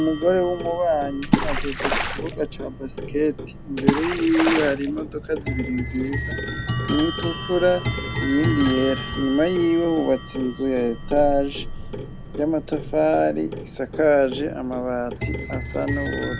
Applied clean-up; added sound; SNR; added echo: none; Clock + Water / Splash, splatter; 4 dB; none.